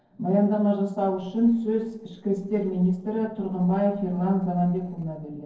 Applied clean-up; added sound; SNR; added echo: neural separator model SepFormer DNS4.